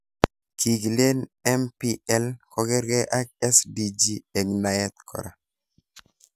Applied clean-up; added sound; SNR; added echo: none; none; none; none.